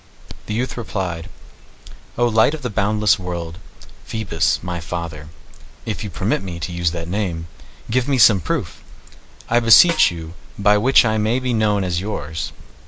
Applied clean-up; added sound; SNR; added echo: none; Snare drum; 13 dB; none.